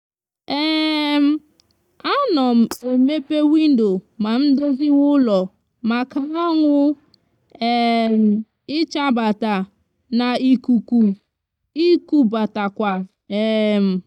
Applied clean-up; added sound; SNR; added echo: neural mask model DeepFilterNet 3.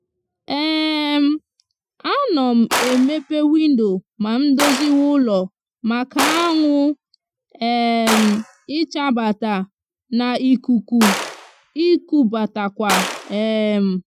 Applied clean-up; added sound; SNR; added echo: classical method Wiener filter.